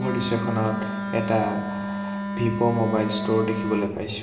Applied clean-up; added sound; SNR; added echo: none; Wind instrument, woodwind instrument; 4 dB; reverberation time 1.0 s.